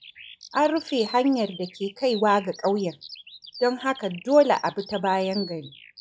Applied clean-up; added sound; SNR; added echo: classical method log-MMSE.